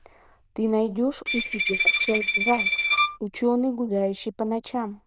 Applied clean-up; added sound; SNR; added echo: neural diffusion model UNIVERSE++.